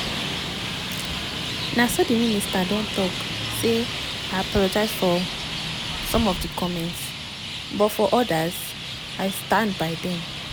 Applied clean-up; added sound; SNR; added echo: none; Traffic noise, roadway noise; 4 dB; none.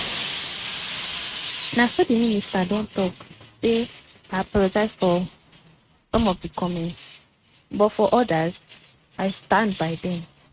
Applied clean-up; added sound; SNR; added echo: neural mask model RNNoise.